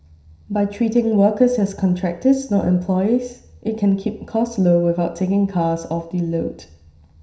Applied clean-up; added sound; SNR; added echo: none; none; none; reverberation time 0.5 s.